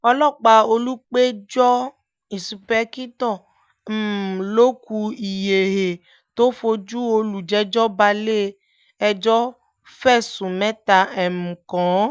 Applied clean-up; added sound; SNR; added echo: none; none; none; none.